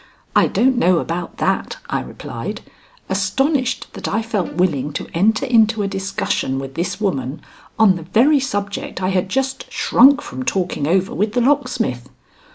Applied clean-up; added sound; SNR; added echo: none; Bowed string instrument; 20 dB; none.